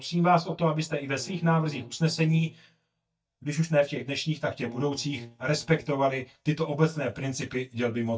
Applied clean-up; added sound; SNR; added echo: neural mask model DeepFilterNet 3.